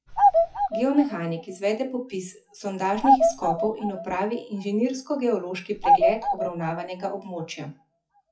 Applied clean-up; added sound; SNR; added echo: classical method WPE with log-MMSE.